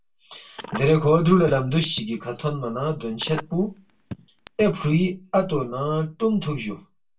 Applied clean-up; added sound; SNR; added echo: none; Telephone; 16 dB; reverberation time 0.2 s.